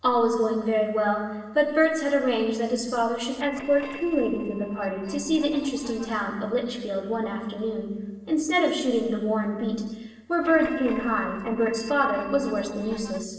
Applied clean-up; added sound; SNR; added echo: neural separator model SepFormer DNS4.